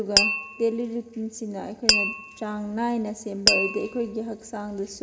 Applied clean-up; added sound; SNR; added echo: none; Tap; -2 dB; reverberation time 2.1 s.